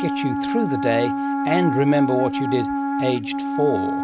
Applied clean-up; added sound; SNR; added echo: none; Wind instrument, woodwind instrument; 1 dB; none.